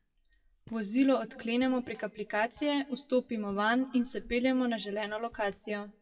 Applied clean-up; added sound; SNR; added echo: classical method WPE with log-MMSE.